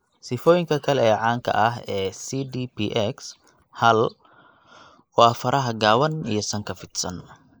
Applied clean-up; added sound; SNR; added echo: neural mask model Resemble Enhance denoiser.